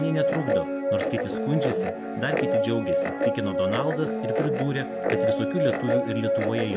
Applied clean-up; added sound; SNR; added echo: none; Guitar; -4 dB; reverberation time 0.3 s.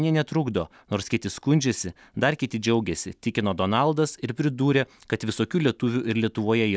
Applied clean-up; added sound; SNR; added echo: none; none; none; none.